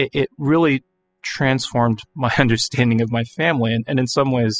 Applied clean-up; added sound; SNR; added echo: classical method spectral subtraction.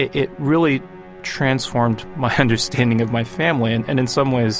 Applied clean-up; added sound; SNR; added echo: none; Musical instrument; 19 dB; none.